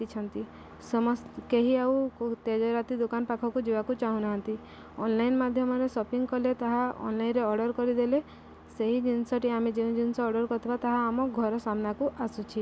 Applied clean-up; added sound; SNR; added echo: none; none; none; none.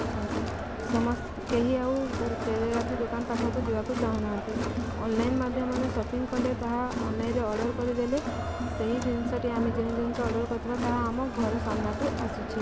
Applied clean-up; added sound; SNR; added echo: none; Crowd; 2 dB; none.